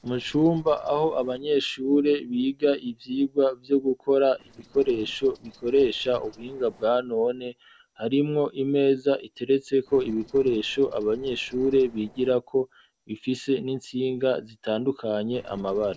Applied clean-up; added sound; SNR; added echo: neural separator model SepFormer DNS4.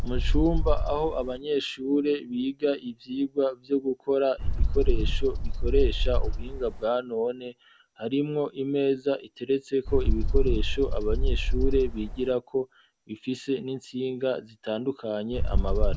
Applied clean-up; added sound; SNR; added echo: none; Bird; -1 dB; none.